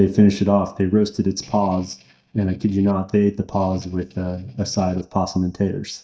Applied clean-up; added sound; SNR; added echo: neural mask model DeepFilterNet 3.